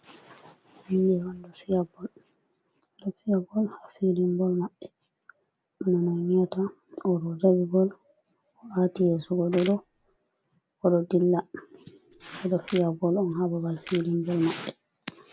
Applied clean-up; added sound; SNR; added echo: none; Camera; 20 dB; none.